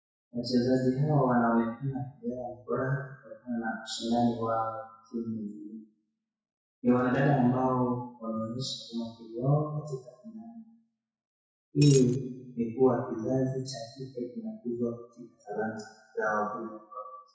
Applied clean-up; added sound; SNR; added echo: classical method WPE with log-MMSE.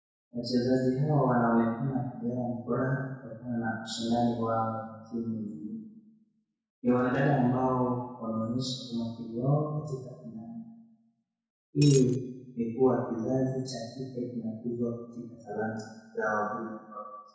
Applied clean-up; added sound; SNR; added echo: none; Coin (dropping); 7 dB; reverberation time 1.0 s.